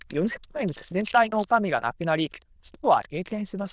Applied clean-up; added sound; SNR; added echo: neural diffusion model UNIVERSE++.